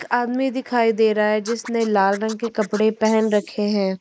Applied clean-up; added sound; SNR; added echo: neural mask model Resemble Enhance denoiser.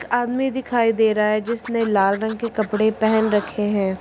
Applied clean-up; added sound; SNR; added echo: none; Scratching (performance technique); 17 dB; none.